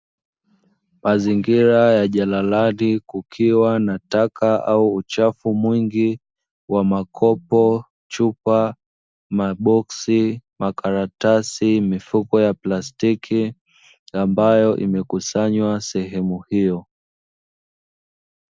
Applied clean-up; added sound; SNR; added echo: none; none; none; none.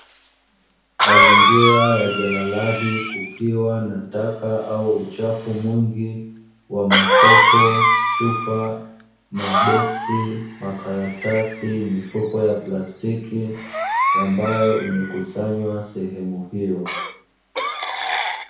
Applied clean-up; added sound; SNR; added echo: none; Cough; -2 dB; reverberation time 0.6 s.